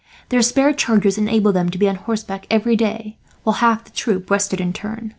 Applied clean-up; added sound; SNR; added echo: none; none; none; none.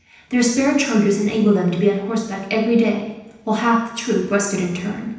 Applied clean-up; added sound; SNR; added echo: none; none; none; reverberation time 0.9 s.